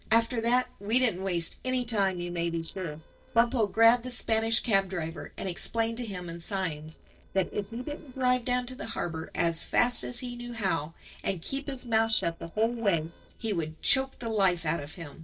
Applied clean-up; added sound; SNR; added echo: neural separator model SepFormer DNS4.